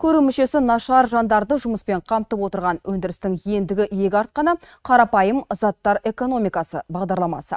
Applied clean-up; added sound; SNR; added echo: neural mask model RNNoise.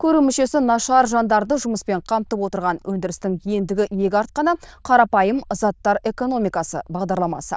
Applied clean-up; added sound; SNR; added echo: neural diffusion model UNIVERSE++.